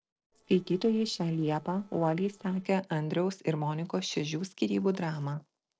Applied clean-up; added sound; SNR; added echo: neural separator model SepFormer DNS4.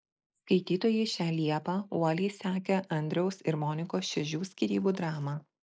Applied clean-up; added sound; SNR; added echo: neural mask model Resemble Enhance denoiser.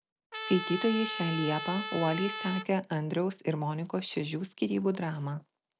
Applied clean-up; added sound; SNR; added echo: none; Trumpet; 6 dB; none.